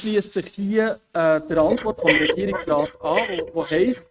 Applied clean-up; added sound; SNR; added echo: neural mask model RNNoise.